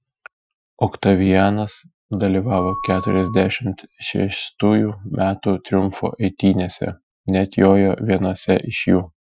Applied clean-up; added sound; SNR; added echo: classical method Wiener filter.